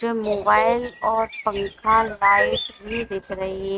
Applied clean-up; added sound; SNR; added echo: neural mask model RNNoise.